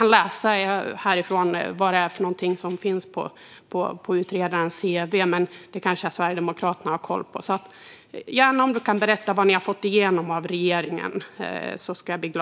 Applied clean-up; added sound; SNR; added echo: none; none; none; none.